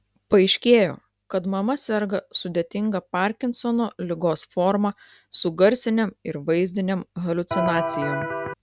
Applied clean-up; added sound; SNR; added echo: none; Electric guitar; 3 dB; none.